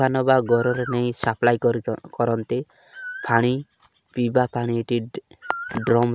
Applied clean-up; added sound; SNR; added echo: none; none; none; none.